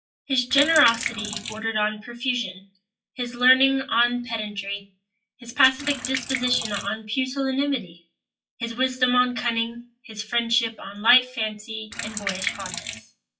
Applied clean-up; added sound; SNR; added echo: classical method WPE with log-MMSE.